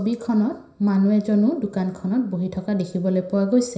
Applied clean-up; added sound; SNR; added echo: none; none; none; reverberation time 0.5 s.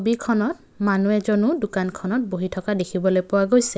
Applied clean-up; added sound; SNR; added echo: none; none; none; none.